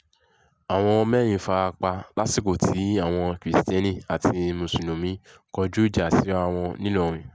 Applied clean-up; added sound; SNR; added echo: none; none; none; none.